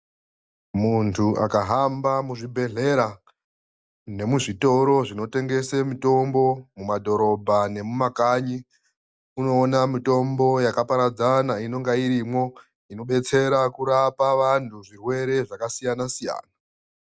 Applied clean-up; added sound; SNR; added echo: none; none; none; none.